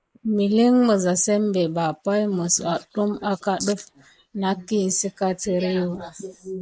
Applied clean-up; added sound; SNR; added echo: neural mask model Resemble Enhance denoiser.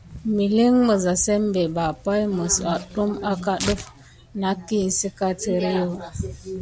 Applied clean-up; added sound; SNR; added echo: none; Tearing; 17 dB; none.